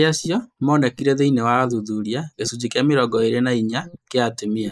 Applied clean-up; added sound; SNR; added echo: neural mask model Resemble Enhance denoiser.